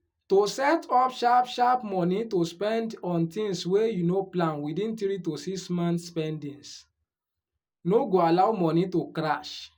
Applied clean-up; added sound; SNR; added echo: none; none; none; none.